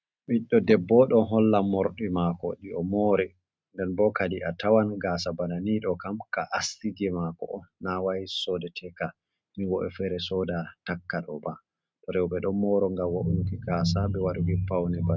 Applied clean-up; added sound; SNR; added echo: none; none; none; none.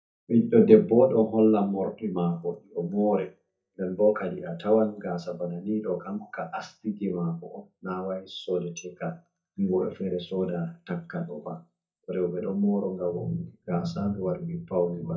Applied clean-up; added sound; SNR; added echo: neural mask model DeepFilterNet 3.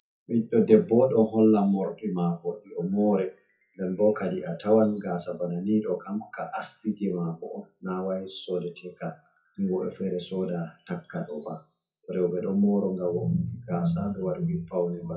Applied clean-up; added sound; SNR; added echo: classical method WPE with log-MMSE.